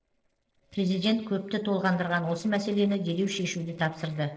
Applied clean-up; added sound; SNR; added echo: neural separator model SepFormer DNS4.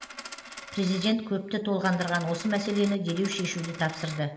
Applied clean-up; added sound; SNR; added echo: none; Coin (dropping); 13 dB; reverberation time 1.9 s.